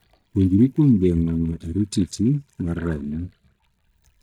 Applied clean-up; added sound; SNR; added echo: neural mask model DeepFilterNet 3.